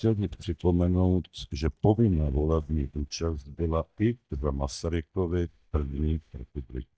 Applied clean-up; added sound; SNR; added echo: neural mask model DeepFilterNet 3.